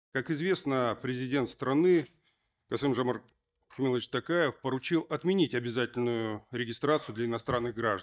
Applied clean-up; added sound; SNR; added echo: neural mask model DeepFilterNet 3.